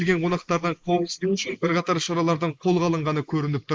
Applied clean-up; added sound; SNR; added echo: neural mask model Resemble Enhance denoiser.